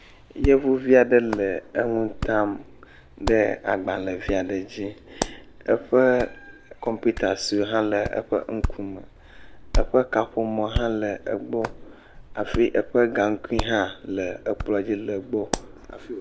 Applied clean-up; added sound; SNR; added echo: none; Hands; 9 dB; none.